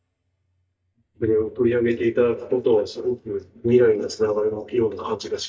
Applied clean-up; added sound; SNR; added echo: neural mask model DeepFilterNet 3.